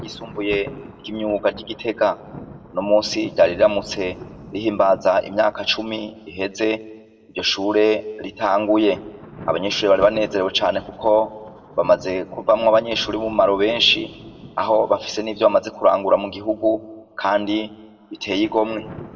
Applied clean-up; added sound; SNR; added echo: none; Thunder; 20 dB; reverberation time 0.8 s.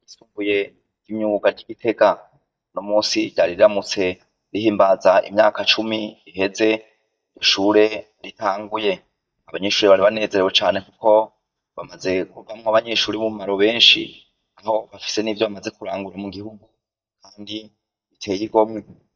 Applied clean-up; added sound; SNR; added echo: neural mask model DeepFilterNet 3.